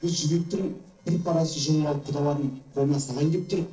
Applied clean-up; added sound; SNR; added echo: neural separator model SepFormer DNS4.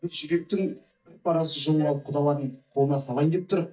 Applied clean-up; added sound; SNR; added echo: neural mask model DeepFilterNet 3.